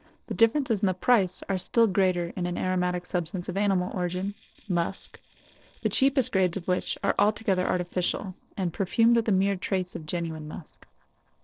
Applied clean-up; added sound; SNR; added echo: neural separator model SepFormer DNS4.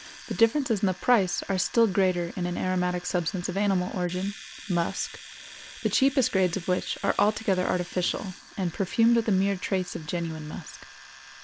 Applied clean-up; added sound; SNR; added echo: none; Domestic sounds, home sounds; 19 dB; none.